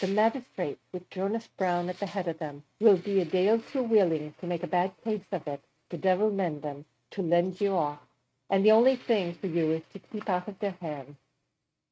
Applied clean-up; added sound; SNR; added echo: neural mask model RNNoise.